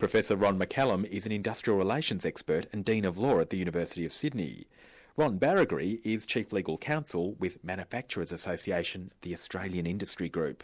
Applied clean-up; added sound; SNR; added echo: none; none; none; none.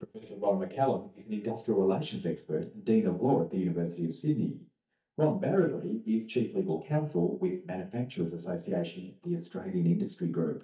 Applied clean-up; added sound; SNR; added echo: neural mask model DeepFilterNet 3.